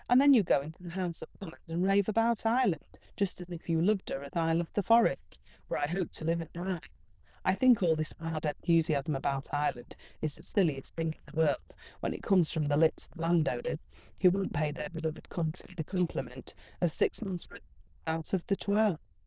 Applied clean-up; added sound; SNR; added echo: neural diffusion model UNIVERSE++.